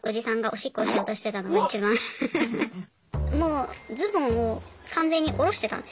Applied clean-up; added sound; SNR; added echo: none; none; none; none.